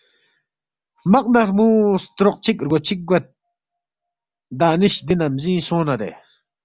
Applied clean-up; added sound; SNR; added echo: none; none; none; none.